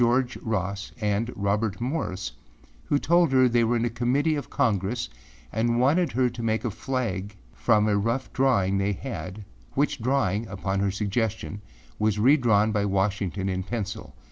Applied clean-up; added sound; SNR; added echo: none; none; none; none.